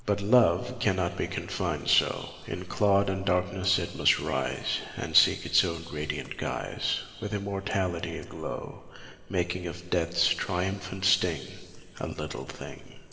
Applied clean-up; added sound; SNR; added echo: none; Computer keyboard; 17 dB; reverberation time 2.5 s.